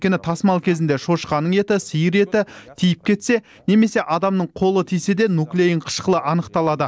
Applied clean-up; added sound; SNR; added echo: none; none; none; none.